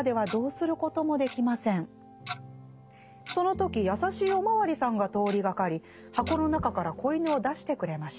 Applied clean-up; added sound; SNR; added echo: none; Tick-tock; 20 dB; none.